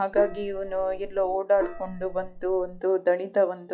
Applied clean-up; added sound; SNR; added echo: classical method log-MMSE.